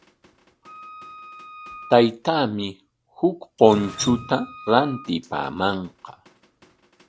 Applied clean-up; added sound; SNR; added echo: none; Wind instrument, woodwind instrument + Drip; 17 dB; none.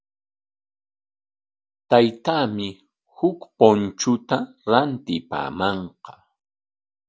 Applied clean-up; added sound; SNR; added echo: none; none; none; none.